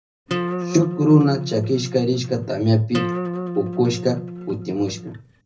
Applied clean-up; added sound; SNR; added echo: none; Acoustic guitar; 8 dB; reverberation time 0.4 s.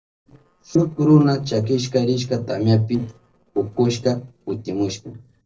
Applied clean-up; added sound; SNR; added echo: neural separator model SepFormer DNS4.